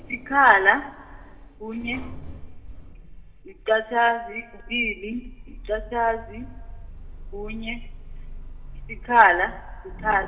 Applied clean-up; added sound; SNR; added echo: none; Sliding door; 13 dB; reverberation time 2.2 s.